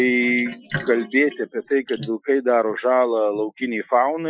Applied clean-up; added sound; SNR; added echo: classical method Wiener filter.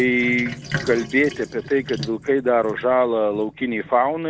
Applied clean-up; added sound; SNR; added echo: none; Sink (filling or washing); 13 dB; none.